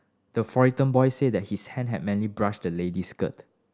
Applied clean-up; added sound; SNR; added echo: none; none; none; none.